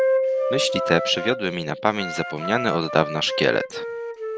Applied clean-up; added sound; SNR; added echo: none; Wind instrument, woodwind instrument + Mallet percussion; 2 dB; none.